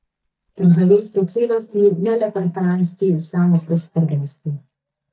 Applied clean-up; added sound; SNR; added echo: neural mask model DeepFilterNet 3.